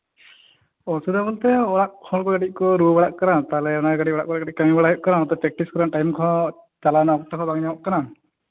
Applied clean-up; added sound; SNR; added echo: none; none; none; none.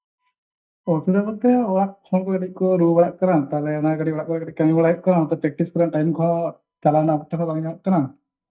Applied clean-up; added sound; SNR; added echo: neural mask model DeepFilterNet 3.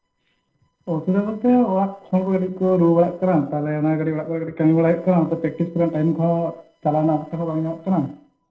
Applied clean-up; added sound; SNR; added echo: neural separator model SepFormer DNS4.